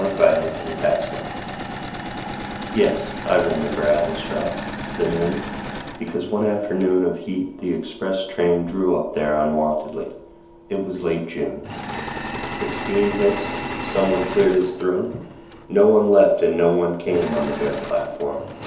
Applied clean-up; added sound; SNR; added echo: none; Engine / Mechanisms; 10 dB; reverberation time 2.2 s.